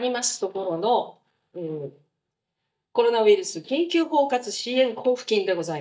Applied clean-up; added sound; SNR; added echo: neural mask model DeepFilterNet 3.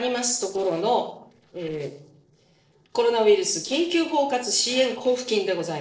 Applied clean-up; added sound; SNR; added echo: neural separator model SepFormer DNS4.